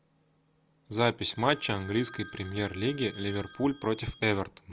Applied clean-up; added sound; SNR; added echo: none; Telephone; 14 dB; none.